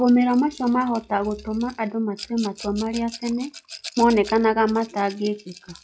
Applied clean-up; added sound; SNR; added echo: classical method log-MMSE.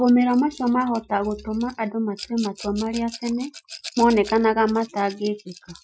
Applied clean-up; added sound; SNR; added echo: classical method Wiener filter.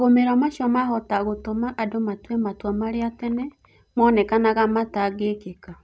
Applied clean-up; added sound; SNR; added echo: none; none; none; none.